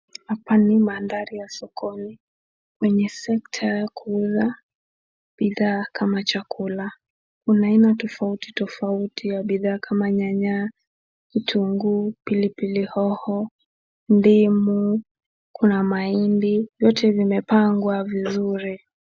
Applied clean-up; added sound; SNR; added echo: none; none; none; none.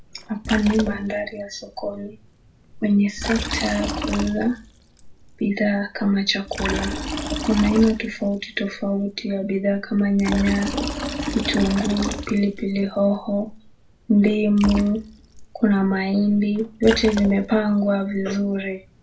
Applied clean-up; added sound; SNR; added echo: none; Liquid; 9 dB; reverberation time 0.2 s.